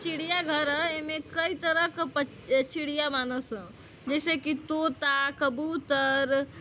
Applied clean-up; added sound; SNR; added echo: none; none; none; none.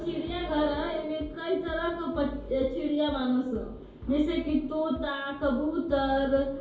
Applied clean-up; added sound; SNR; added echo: none; Bass drum; 14 dB; reverberation time 2.4 s.